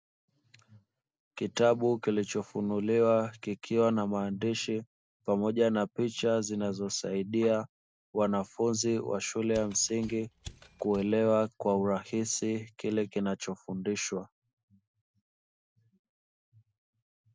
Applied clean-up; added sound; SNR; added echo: none; Mechanisms; 19 dB; none.